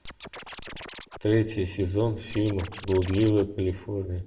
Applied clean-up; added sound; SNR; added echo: none; Scratching (performance technique); 14 dB; reverberation time 1.2 s.